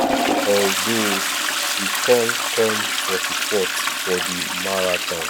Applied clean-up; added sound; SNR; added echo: none; Toilet flush; -2 dB; none.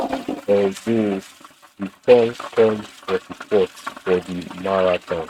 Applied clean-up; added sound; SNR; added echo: neural mask model RNNoise.